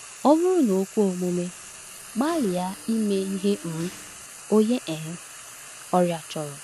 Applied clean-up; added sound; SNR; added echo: none; Frying (food) + Mechanisms; 16 dB; none.